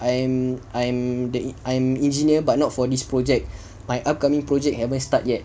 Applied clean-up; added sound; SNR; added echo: none; none; none; none.